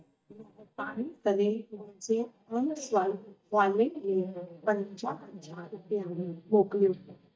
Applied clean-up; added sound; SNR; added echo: neural mask model DeepFilterNet 3.